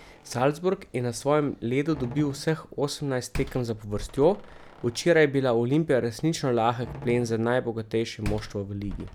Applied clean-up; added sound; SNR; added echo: none; Slam; 15 dB; none.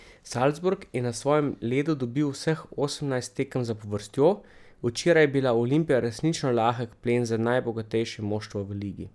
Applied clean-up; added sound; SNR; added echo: none; none; none; none.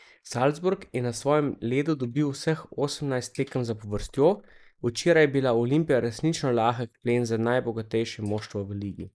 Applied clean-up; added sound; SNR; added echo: neural mask model Resemble Enhance denoiser.